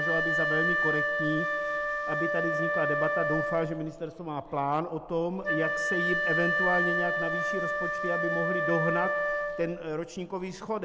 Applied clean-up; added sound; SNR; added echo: none; Wind instrument, woodwind instrument; -2 dB; none.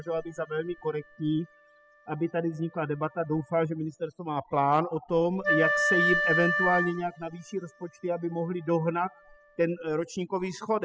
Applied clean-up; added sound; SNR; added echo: classical method spectral subtraction.